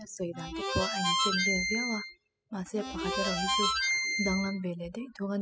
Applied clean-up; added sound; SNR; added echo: classical method spectral subtraction.